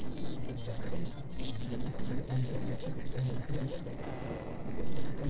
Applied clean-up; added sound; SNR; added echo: neural separator model SepFormer DNS4.